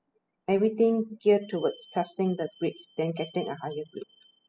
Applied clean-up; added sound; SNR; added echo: classical method spectral subtraction.